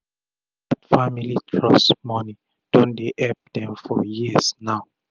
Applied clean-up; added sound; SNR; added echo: none; none; none; none.